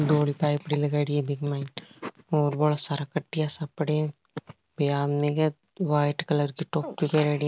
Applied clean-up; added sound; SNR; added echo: none; none; none; none.